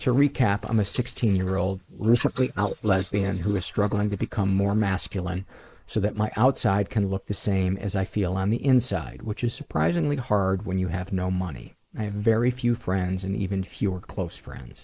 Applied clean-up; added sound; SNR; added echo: neural mask model Resemble Enhance denoiser.